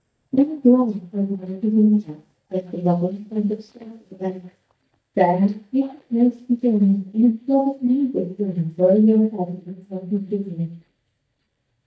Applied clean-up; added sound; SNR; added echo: neural mask model DeepFilterNet 3.